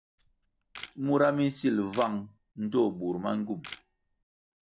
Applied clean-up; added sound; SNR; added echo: none; Camera; 19 dB; none.